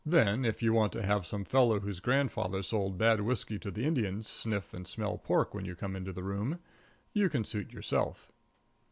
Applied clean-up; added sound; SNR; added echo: none; none; none; none.